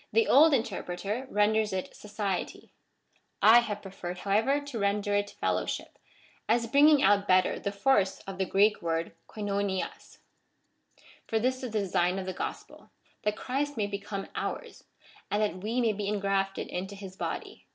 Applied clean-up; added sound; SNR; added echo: none; none; none; none.